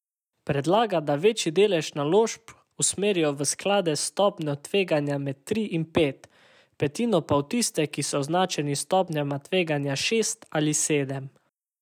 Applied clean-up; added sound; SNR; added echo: none; none; none; none.